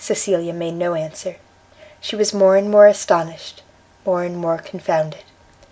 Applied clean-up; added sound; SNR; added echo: none; none; none; none.